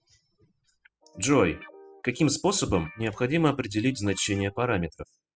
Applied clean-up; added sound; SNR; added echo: classical method spectral subtraction.